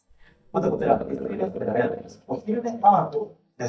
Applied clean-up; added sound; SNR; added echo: neural mask model DeepFilterNet 3.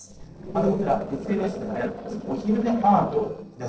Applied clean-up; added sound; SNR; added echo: neural separator model SepFormer DNS4.